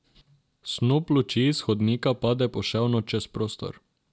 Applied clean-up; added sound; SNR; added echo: none; none; none; none.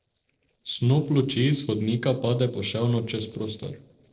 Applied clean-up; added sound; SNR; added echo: neural separator model SepFormer DNS4.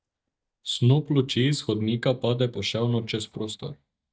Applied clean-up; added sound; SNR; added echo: neural mask model DeepFilterNet 3.